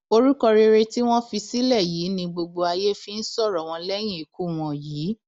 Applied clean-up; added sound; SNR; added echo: none; none; none; none.